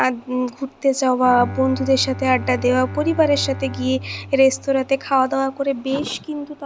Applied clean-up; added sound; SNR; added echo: none; Bowed string instrument; 13 dB; none.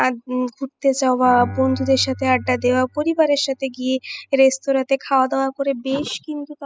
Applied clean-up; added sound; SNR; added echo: classical method spectral subtraction.